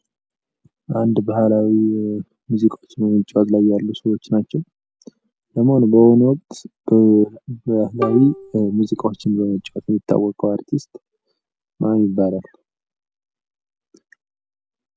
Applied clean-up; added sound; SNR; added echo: none; Bowed string instrument; 11 dB; none.